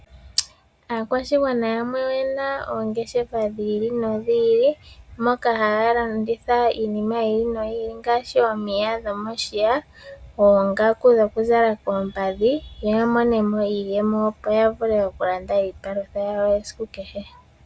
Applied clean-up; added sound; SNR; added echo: none; none; none; none.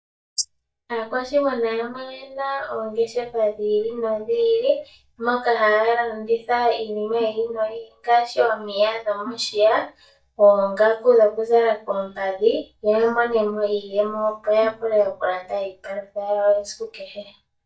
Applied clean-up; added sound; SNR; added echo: neural mask model DeepFilterNet 3.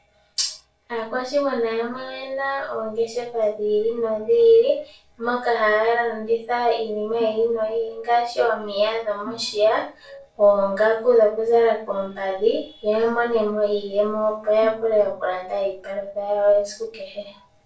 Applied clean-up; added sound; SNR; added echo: neural separator model SepFormer DNS4.